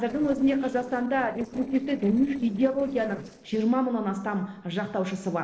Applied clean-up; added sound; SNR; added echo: neural separator model SepFormer DNS4.